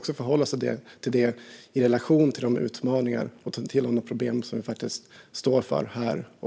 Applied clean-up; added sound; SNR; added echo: none; none; none; none.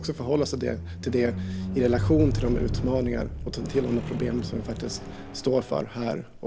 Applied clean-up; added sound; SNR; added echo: none; Squeak; 5 dB; none.